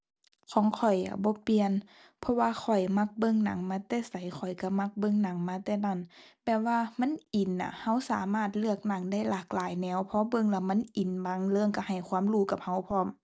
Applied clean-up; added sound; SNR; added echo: none; none; none; none.